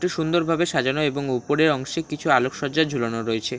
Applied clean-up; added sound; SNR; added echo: none; none; none; none.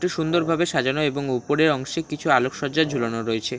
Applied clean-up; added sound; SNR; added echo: none; Wind instrument, woodwind instrument; 18 dB; none.